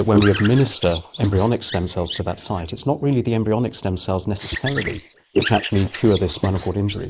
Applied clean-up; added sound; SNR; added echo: neural mask model Resemble Enhance denoiser.